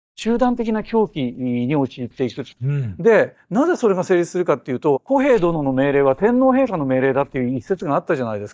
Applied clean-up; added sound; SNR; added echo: neural mask model DeepFilterNet 3.